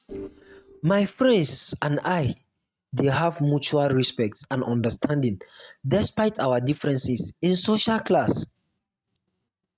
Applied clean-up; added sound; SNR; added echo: neural mask model RNNoise.